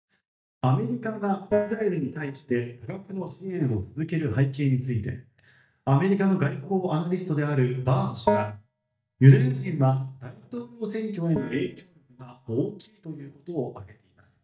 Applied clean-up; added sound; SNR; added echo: neural mask model DeepFilterNet 3.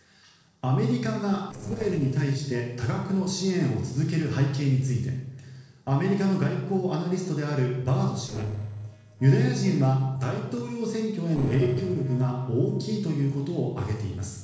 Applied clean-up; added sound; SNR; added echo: neural separator model SepFormer DNS4.